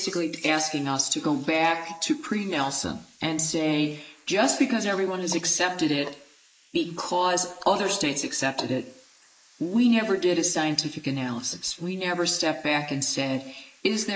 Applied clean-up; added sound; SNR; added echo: neural mask model Resemble Enhance denoiser.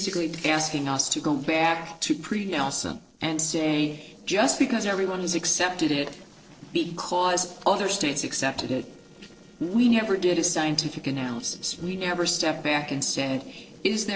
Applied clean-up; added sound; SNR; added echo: neural separator model SepFormer DNS4.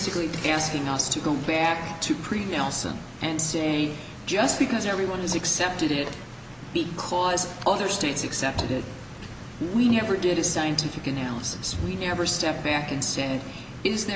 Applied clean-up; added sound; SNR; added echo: none; none; none; none.